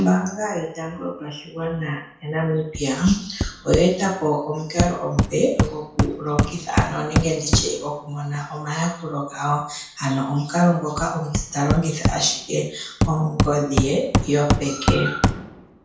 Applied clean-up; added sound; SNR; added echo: none; Hammer; 3 dB; reverberation time 0.5 s.